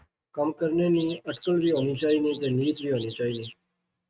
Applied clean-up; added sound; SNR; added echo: neural mask model RNNoise.